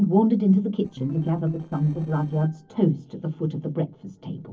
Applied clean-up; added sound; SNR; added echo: neural separator model SepFormer DNS4.